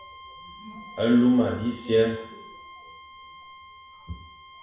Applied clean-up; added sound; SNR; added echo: none; Bowed string instrument; 19 dB; reverberation time 0.7 s.